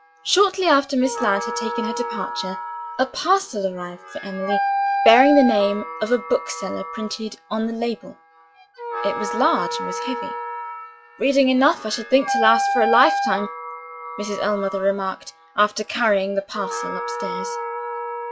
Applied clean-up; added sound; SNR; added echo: classical method log-MMSE.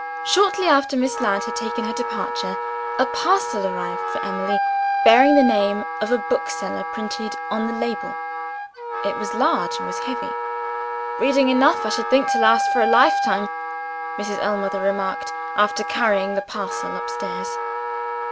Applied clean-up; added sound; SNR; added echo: none; Wind instrument, woodwind instrument; 3 dB; none.